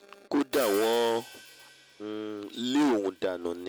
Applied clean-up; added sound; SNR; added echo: none; Hi-hat; 16 dB; none.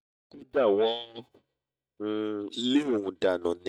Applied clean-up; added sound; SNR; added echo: neural mask model DeepFilterNet 3.